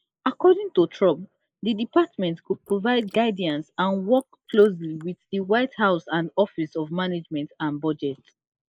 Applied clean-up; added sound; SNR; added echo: neural mask model Resemble Enhance denoiser.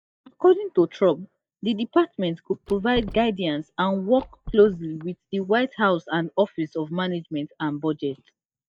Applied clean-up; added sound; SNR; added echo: neural mask model DeepFilterNet 3.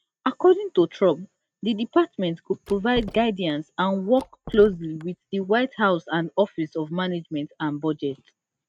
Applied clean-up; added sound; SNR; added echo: neural mask model RNNoise.